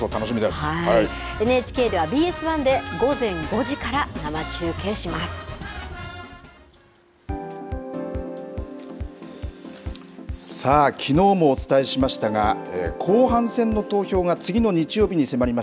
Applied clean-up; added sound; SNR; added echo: none; none; none; none.